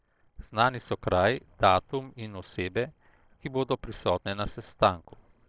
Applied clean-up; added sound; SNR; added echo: neural separator model SepFormer DNS4.